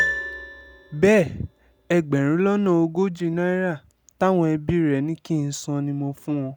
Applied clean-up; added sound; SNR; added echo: none; Piano; 13 dB; none.